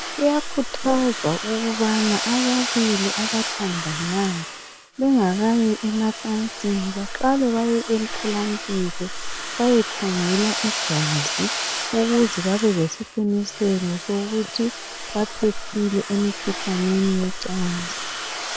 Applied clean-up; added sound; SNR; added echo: none; Domestic sounds, home sounds; 6 dB; none.